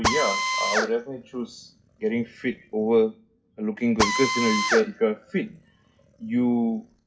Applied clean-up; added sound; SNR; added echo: classical method WPE with log-MMSE.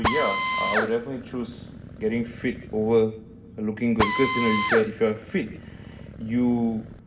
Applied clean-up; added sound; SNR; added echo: none; Drill; 3 dB; reverberation time 0.8 s.